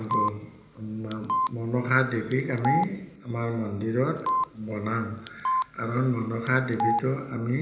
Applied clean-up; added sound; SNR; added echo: none; Telephone; 3 dB; reverberation time 1.0 s.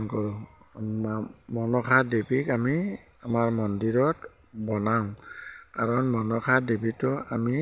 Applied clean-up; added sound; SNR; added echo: none; none; none; none.